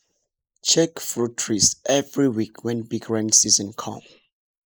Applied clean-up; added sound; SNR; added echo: neural mask model Resemble Enhance denoiser.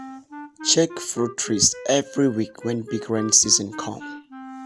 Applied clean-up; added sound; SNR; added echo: none; Wind instrument, woodwind instrument; 14 dB; none.